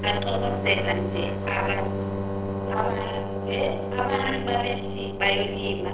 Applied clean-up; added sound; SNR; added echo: neural separator model SepFormer DNS4.